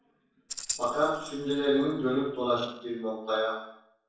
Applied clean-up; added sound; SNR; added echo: neural separator model SepFormer DNS4.